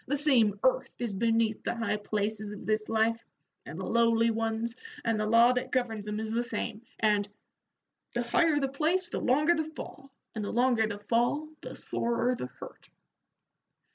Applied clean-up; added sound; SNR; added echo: none; none; none; none.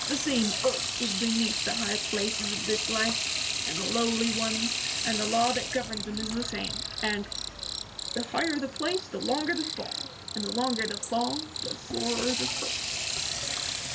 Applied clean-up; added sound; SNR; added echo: none; Sink (filling or washing) / Water tap, faucet + Cricket; 0 dB; none.